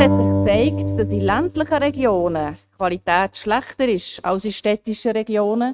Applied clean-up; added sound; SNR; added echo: neural mask model RNNoise.